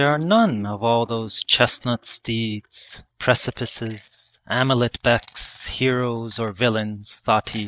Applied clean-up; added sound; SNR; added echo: neural mask model DeepFilterNet 3.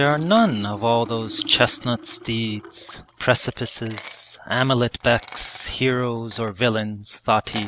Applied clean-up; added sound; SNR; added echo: none; Liquid; 18 dB; none.